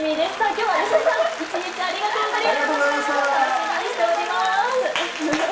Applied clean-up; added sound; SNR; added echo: none; Applause; 11 dB; reverberation time 0.6 s.